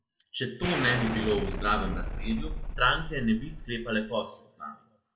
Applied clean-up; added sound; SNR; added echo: none; Explosion; 3 dB; reverberation time 0.6 s.